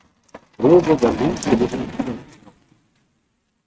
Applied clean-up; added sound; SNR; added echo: neural mask model RNNoise.